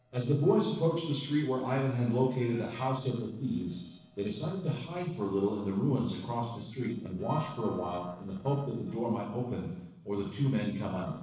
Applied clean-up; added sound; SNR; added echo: neural separator model SepFormer DNS4.